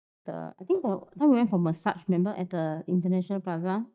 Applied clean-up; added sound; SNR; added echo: neural mask model DeepFilterNet 3.